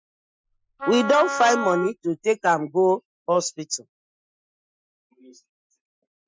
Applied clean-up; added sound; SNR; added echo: classical method Wiener filter.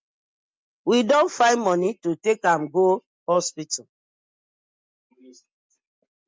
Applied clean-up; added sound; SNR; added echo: none; none; none; none.